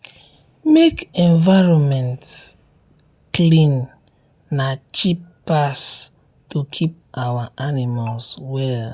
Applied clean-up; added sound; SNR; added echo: none; none; none; none.